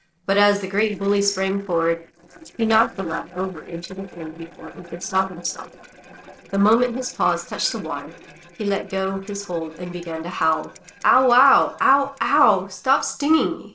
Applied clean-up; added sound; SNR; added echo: neural separator model SepFormer DNS4.